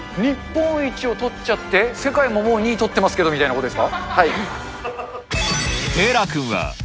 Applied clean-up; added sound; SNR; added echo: none; none; none; none.